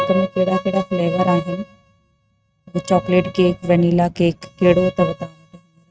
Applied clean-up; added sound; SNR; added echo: neural mask model RNNoise.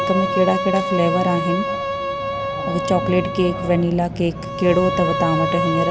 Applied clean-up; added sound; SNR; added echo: none; Bowed string instrument; 3 dB; none.